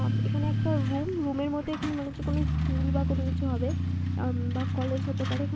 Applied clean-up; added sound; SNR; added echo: none; Truck; -5 dB; none.